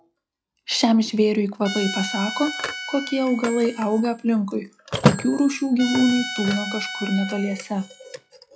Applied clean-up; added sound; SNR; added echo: classical method log-MMSE.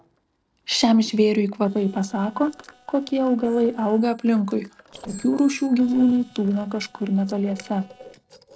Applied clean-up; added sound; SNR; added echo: neural separator model SepFormer DNS4.